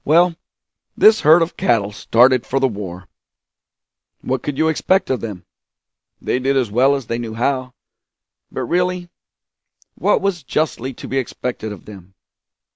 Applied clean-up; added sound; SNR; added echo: none; none; none; none.